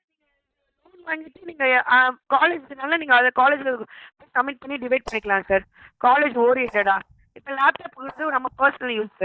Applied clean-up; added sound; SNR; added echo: neural mask model DeepFilterNet 3.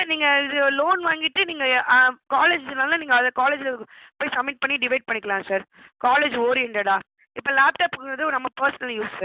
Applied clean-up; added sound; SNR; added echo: none; none; none; none.